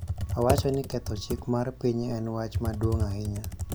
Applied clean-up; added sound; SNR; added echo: none; Computer keyboard; 3 dB; none.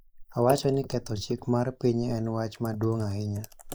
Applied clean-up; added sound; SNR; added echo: neural mask model Resemble Enhance denoiser.